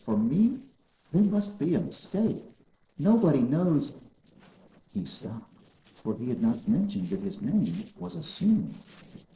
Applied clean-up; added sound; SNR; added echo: neural separator model SepFormer DNS4.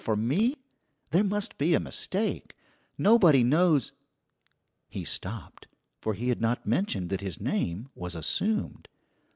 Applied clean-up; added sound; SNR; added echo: none; none; none; none.